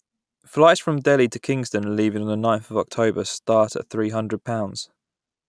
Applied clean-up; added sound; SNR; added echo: none; none; none; none.